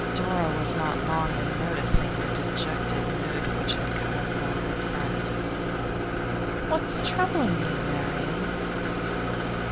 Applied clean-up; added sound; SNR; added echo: none; Idling; -4 dB; none.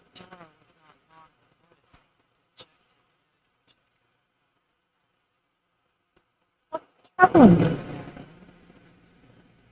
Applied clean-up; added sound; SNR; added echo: neural mask model RNNoise.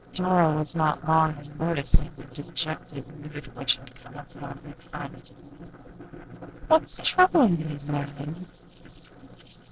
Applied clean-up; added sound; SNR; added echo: neural separator model SepFormer DNS4.